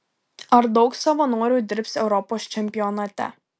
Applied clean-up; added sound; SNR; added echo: none; none; none; none.